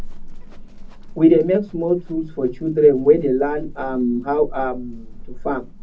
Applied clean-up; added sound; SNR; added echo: none; Livestock, farm animals, working animals; 12 dB; reverberation time 0.3 s.